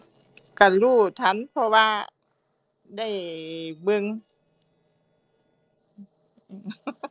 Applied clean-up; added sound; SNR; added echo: neural separator model SepFormer DNS4.